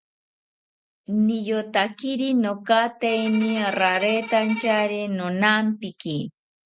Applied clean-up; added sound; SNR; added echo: none; Bowed string instrument; 13 dB; none.